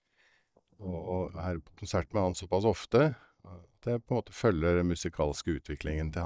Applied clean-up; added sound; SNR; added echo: neural mask model DeepFilterNet 3.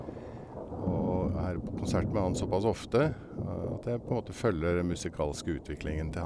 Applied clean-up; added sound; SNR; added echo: none; Thunder; 5 dB; none.